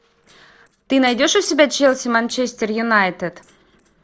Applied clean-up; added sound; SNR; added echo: neural separator model SepFormer DNS4.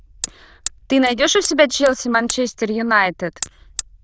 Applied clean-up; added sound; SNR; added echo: neural diffusion model UNIVERSE++.